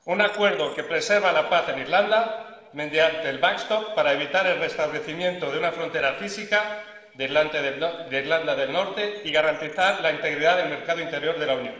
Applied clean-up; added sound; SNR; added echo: neural separator model SepFormer DNS4.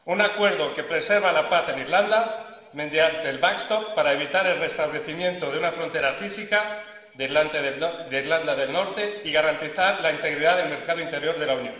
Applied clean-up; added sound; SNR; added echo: none; Bird; 18 dB; reverberation time 1.2 s.